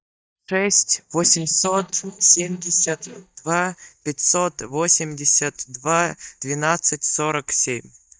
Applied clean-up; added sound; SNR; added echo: neural mask model DeepFilterNet 3.